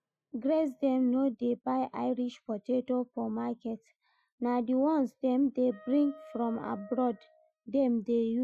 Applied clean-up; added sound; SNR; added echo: classical method Wiener filter.